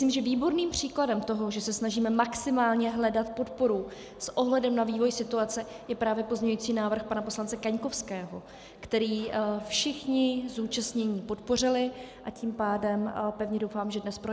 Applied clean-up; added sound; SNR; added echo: none; none; none; none.